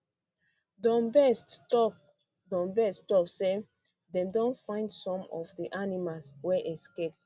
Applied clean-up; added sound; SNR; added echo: none; none; none; none.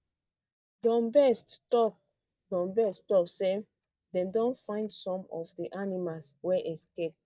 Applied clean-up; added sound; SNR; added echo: neural mask model DeepFilterNet 3.